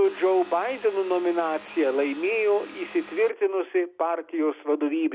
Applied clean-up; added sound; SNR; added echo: none; Vehicle; 20 dB; none.